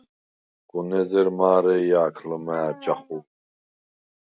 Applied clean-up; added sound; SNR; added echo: none; none; none; none.